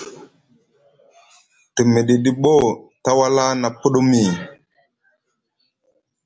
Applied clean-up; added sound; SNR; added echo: none; none; none; none.